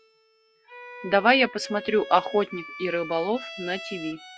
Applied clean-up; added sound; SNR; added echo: classical method log-MMSE.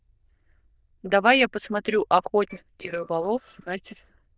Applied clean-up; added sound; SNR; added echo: neural diffusion model UNIVERSE++.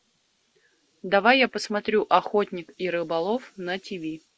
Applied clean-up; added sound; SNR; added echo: none; none; none; none.